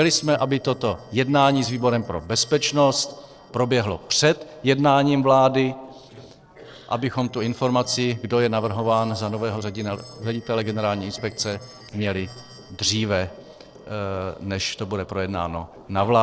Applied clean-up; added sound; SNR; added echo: neural separator model SepFormer DNS4.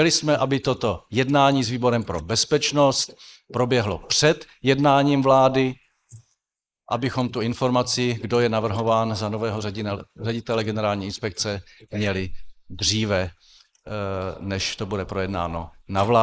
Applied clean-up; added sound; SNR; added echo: neural mask model Resemble Enhance denoiser.